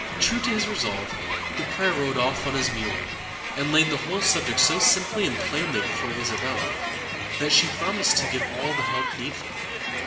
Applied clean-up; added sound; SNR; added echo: none; Crowd; 2 dB; reverberation time 1.1 s.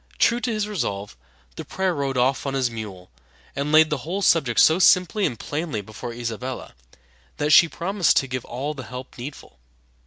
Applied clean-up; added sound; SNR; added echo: none; none; none; none.